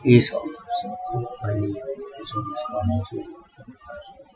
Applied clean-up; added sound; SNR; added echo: classical method Wiener filter.